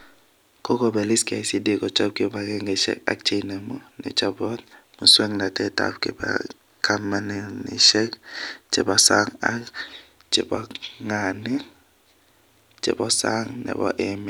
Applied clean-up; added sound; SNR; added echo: none; none; none; none.